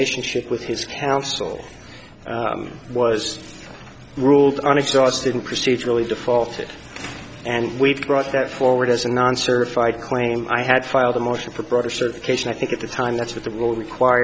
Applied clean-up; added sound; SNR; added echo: none; none; none; none.